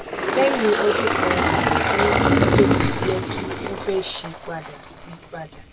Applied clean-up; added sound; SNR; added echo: none; Engine; -4 dB; none.